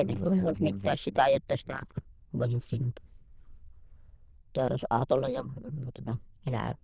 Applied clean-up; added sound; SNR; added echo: neural diffusion model UNIVERSE++.